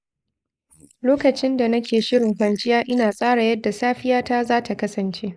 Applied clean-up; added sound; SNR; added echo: neural mask model Resemble Enhance denoiser.